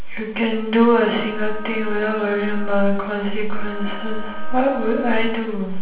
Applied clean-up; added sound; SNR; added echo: none; Wind instrument, woodwind instrument; 17 dB; reverberation time 0.6 s.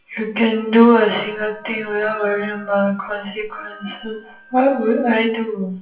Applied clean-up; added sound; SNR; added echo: classical method WPE with log-MMSE.